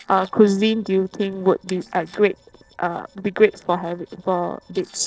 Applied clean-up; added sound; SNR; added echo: neural separator model SepFormer DNS4.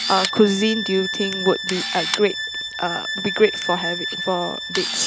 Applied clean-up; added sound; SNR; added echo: none; Bowed string instrument + Camera; 4 dB; none.